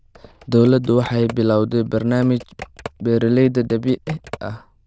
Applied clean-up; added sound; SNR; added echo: neural diffusion model UNIVERSE++.